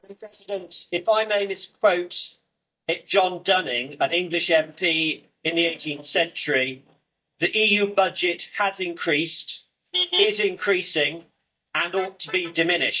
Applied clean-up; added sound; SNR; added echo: neural mask model DeepFilterNet 3.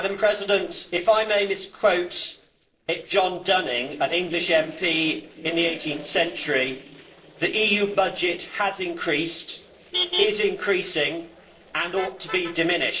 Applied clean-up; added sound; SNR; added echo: neural separator model SepFormer DNS4.